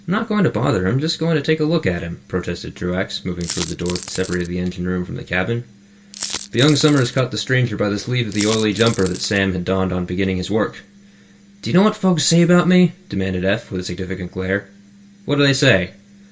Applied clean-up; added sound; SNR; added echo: none; Coin (dropping); 11 dB; reverberation time 0.1 s.